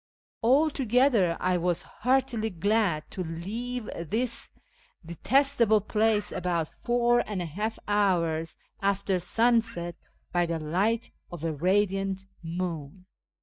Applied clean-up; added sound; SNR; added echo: neural mask model DeepFilterNet 3.